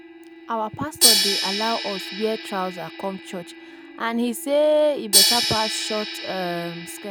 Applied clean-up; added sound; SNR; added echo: none; Crash cymbal; -1 dB; none.